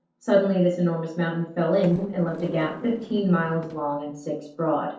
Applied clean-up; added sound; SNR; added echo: neural separator model SepFormer DNS4.